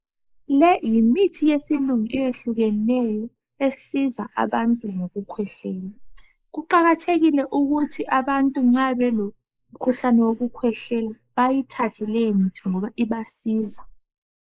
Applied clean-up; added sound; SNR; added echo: neural mask model Resemble Enhance denoiser.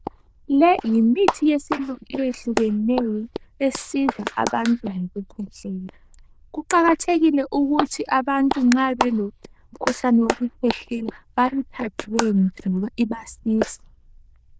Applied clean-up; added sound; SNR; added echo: neural diffusion model UNIVERSE++.